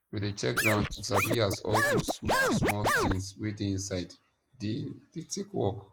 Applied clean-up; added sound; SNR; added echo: neural mask model Resemble Enhance denoiser.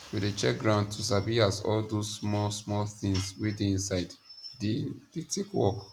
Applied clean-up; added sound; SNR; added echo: none; none; none; none.